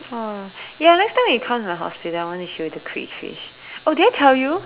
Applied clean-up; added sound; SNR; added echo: none; none; none; none.